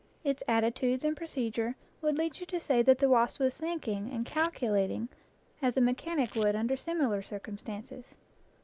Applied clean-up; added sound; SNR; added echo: none; Domestic sounds, home sounds; 17 dB; none.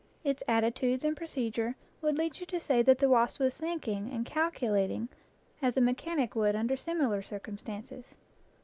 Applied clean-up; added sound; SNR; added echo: none; none; none; none.